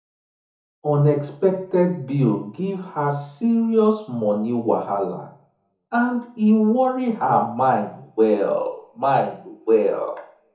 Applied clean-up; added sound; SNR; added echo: none; Brass instrument; 19 dB; reverberation time 0.6 s.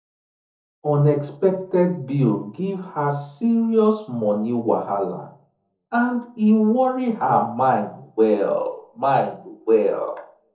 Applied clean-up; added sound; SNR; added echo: neural separator model SepFormer DNS4.